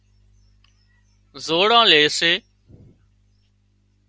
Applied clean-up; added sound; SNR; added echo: none; none; none; none.